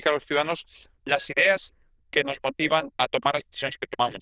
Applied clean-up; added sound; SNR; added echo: neural diffusion model UNIVERSE++.